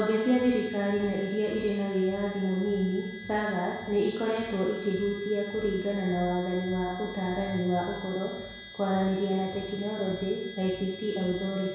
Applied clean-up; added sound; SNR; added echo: none; Harmonica; 16 dB; reverberation time 1.1 s.